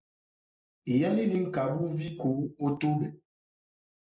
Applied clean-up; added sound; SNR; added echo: neural mask model Resemble Enhance denoiser.